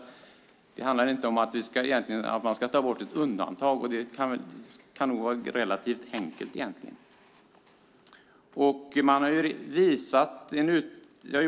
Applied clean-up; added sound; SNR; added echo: none; none; none; none.